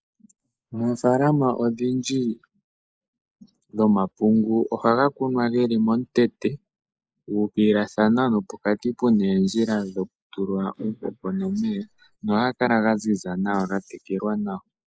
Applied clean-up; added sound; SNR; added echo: neural mask model Resemble Enhance denoiser.